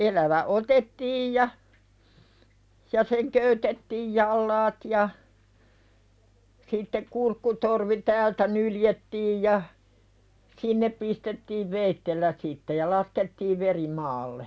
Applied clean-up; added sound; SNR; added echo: none; none; none; none.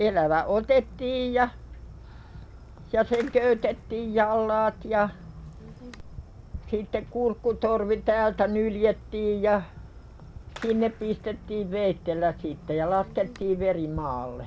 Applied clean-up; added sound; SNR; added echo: none; Fireworks; 16 dB; none.